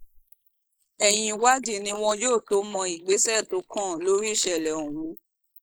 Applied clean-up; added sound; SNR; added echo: neural mask model Resemble Enhance denoiser.